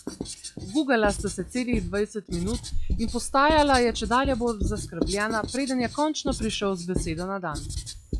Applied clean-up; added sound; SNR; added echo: classical method log-MMSE.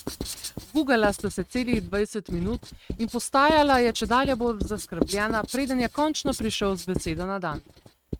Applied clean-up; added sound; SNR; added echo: neural mask model RNNoise.